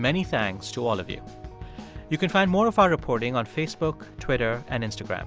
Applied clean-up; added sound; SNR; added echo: none; none; none; none.